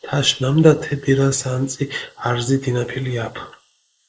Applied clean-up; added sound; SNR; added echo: neural mask model Resemble Enhance denoiser.